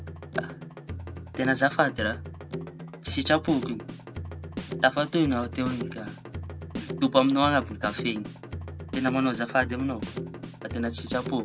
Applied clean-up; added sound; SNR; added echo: none; Drum kit; 8 dB; none.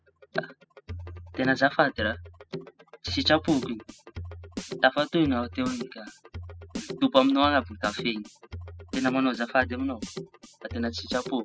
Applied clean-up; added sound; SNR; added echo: classical method spectral subtraction.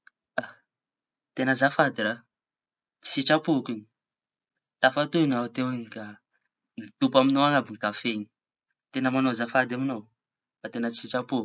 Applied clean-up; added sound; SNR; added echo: none; none; none; none.